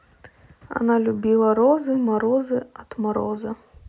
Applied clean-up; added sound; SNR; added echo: none; none; none; none.